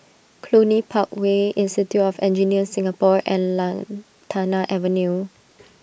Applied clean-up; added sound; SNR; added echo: none; none; none; none.